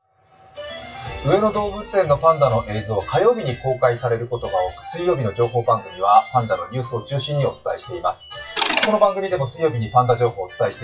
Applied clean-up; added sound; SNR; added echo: classical method WPE with log-MMSE.